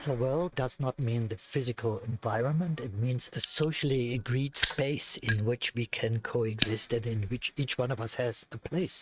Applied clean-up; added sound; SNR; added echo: neural mask model RNNoise.